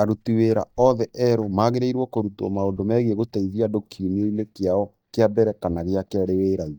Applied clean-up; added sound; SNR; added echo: neural mask model DeepFilterNet 3.